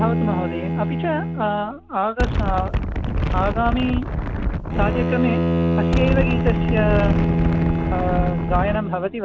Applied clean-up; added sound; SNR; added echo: none; Bowed string instrument + Wind; -4 dB; none.